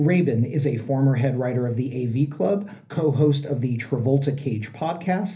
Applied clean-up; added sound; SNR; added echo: none; none; none; reverberation time 0.3 s.